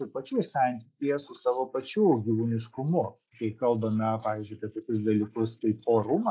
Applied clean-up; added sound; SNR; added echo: neural mask model Resemble Enhance denoiser.